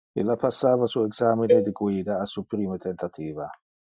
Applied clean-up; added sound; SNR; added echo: classical method Wiener filter.